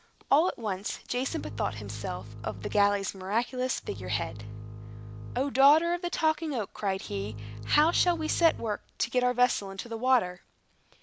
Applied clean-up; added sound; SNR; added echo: none; Bowed string instrument; 11 dB; none.